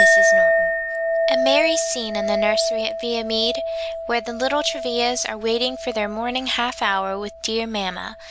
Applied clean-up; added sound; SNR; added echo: none; Chink, clink; -2 dB; none.